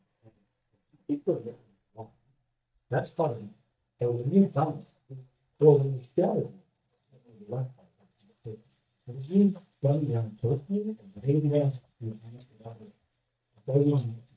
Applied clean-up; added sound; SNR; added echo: neural mask model DeepFilterNet 3.